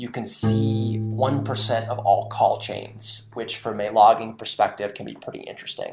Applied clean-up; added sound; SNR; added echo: none; Piano; 6 dB; none.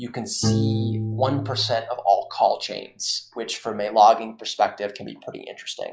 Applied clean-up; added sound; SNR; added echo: classical method log-MMSE.